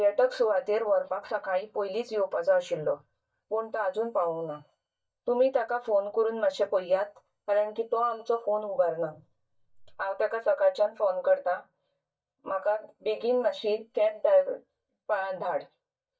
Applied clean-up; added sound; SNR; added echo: neural mask model DeepFilterNet 3.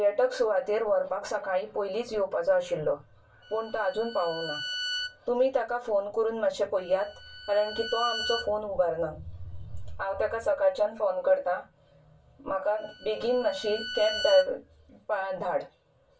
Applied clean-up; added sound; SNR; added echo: none; Bowed string instrument; 10 dB; reverberation time 0.2 s.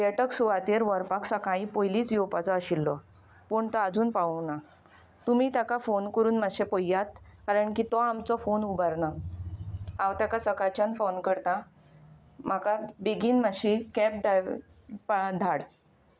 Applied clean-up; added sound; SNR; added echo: none; none; none; none.